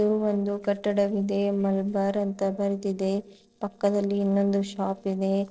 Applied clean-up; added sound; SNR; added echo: neural separator model SepFormer DNS4.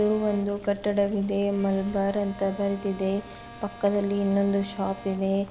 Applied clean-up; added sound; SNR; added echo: none; Bowed string instrument + Boiling; 18 dB; none.